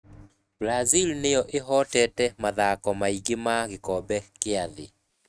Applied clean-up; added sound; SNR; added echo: neural mask model RNNoise.